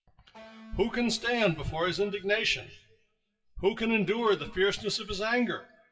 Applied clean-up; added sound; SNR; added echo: classical method WPE with log-MMSE.